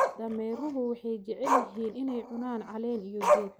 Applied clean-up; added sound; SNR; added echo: none; Growling; -2 dB; none.